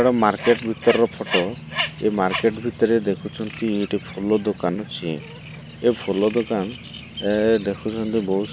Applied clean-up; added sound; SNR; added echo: none; Bird; 11 dB; none.